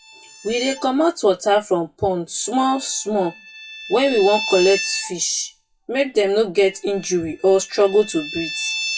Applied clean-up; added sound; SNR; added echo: classical method WPE with log-MMSE.